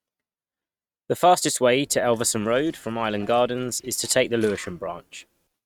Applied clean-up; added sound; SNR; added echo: neural mask model RNNoise.